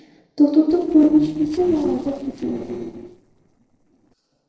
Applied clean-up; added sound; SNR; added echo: neural separator model SepFormer DNS4.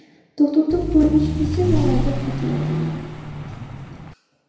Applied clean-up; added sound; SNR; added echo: none; Vehicle; 1 dB; reverberation time 1.0 s.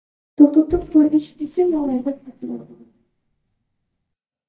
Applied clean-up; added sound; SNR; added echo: neural mask model DeepFilterNet 3.